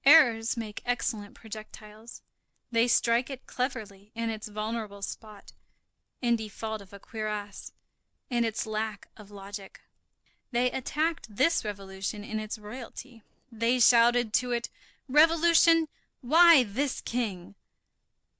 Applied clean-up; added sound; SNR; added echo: none; none; none; none.